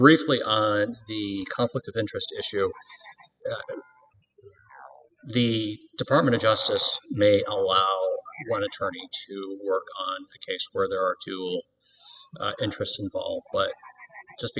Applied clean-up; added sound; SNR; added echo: classical method spectral subtraction.